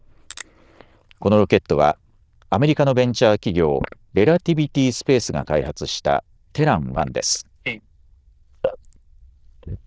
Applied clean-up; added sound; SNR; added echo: neural diffusion model UNIVERSE++.